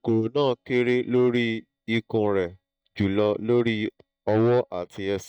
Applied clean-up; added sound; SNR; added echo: neural mask model DeepFilterNet 3.